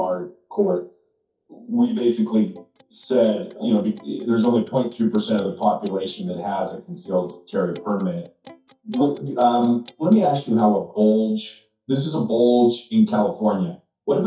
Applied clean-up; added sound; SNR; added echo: neural mask model DeepFilterNet 3.